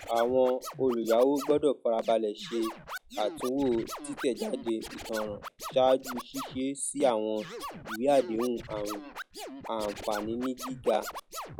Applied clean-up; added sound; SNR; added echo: classical method log-MMSE.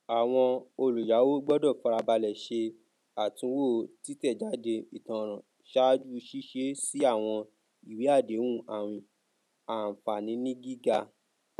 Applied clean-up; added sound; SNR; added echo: none; none; none; none.